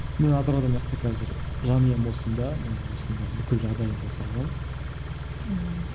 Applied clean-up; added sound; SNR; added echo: none; Idling / Car; 4 dB; none.